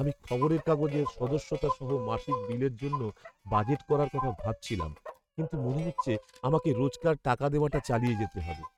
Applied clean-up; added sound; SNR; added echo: neural mask model RNNoise.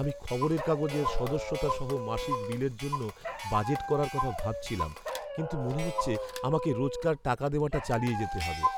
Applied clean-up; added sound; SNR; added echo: none; Clock + Dog; 4 dB; none.